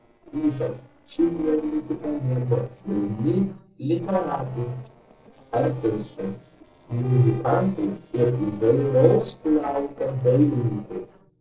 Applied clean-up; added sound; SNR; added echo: neural separator model SepFormer DNS4.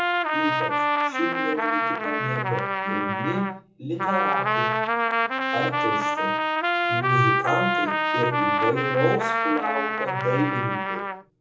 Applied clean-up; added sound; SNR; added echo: none; Trumpet; -4 dB; reverberation time 0.6 s.